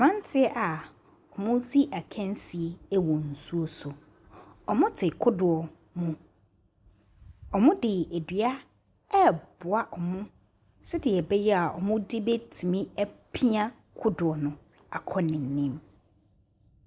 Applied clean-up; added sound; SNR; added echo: none; none; none; none.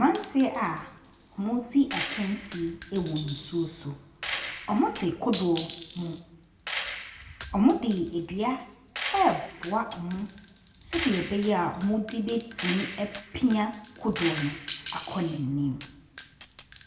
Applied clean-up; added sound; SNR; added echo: none; Gunshot, gunfire; 6 dB; reverberation time 0.6 s.